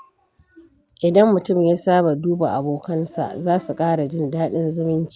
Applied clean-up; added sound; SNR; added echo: none; none; none; none.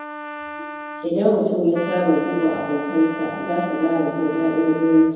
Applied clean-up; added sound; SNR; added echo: none; Trumpet; 12 dB; reverberation time 1.1 s.